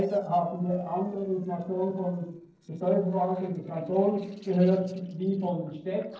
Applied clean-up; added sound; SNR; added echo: neural separator model SepFormer DNS4.